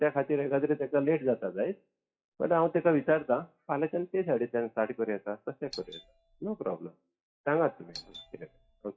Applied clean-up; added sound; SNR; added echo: classical method WPE with log-MMSE.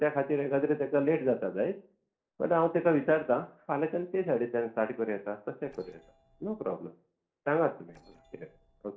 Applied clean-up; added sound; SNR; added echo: neural separator model SepFormer DNS4.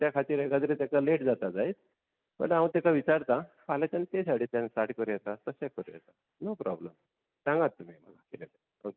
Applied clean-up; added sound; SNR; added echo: none; none; none; none.